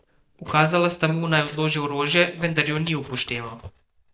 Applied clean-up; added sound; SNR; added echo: neural mask model DeepFilterNet 3.